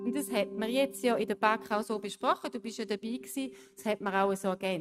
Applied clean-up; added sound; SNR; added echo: neural mask model RNNoise.